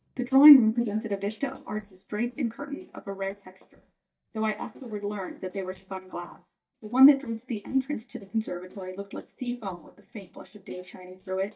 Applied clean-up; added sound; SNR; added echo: neural mask model DeepFilterNet 3.